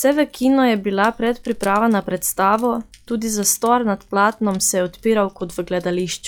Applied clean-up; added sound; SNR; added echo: classical method log-MMSE.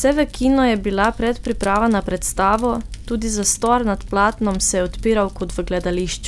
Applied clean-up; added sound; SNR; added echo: none; Fire; 12 dB; none.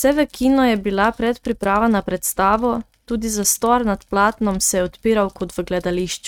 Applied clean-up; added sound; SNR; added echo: neural mask model RNNoise.